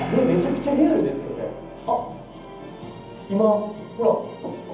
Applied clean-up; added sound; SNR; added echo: none; Keyboard (musical); 16 dB; reverberation time 0.8 s.